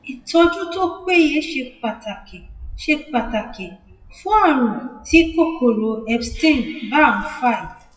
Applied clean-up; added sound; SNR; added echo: classical method WPE with log-MMSE.